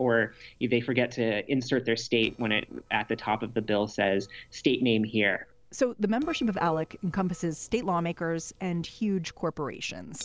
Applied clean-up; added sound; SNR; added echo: neural separator model SepFormer DNS4.